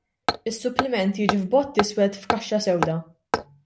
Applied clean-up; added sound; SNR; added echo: none; Hammer; 5 dB; none.